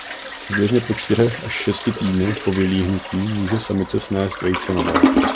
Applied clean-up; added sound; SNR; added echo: none; Toilet flush; 3 dB; none.